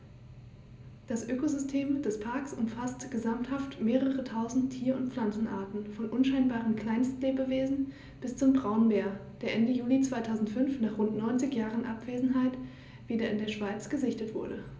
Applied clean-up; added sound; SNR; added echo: none; none; none; reverberation time 0.5 s.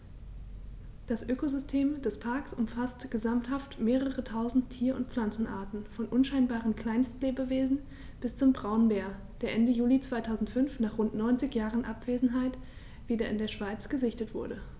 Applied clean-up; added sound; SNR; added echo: none; none; none; none.